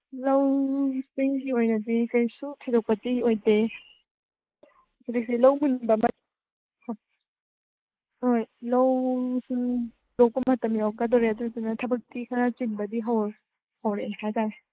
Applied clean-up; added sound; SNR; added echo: neural mask model Resemble Enhance denoiser.